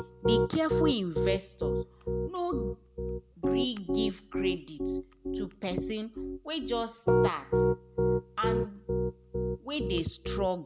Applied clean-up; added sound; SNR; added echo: none; Piano; -4 dB; none.